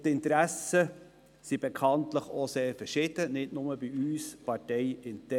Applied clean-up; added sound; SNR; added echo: none; none; none; none.